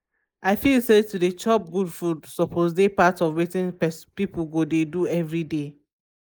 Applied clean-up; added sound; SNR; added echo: neural mask model Resemble Enhance denoiser.